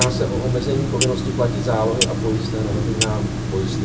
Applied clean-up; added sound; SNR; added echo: none; Clock; -2 dB; reverberation time 0.2 s.